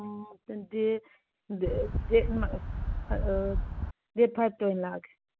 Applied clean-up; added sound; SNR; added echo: none; Wind; 0 dB; none.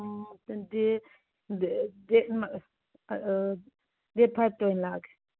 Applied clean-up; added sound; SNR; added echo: none; none; none; none.